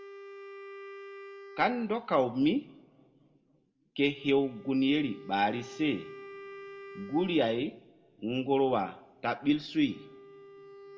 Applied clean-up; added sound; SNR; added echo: none; Wind instrument, woodwind instrument; 18 dB; reverberation time 0.4 s.